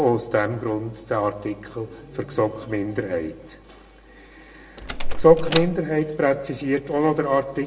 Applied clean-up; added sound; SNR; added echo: none; Door; -1 dB; reverberation time 0.6 s.